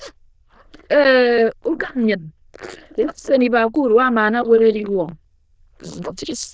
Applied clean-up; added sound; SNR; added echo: neural diffusion model UNIVERSE++.